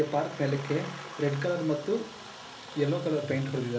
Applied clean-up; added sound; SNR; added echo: none; Aircraft; 14 dB; reverberation time 0.3 s.